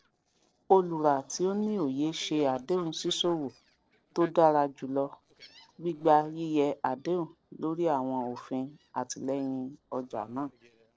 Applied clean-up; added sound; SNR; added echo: neural separator model SepFormer DNS4.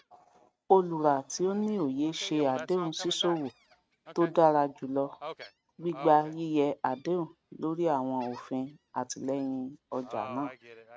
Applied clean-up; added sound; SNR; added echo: neural mask model RNNoise.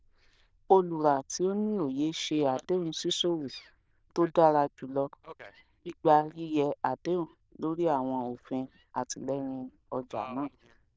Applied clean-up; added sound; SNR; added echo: neural diffusion model UNIVERSE++.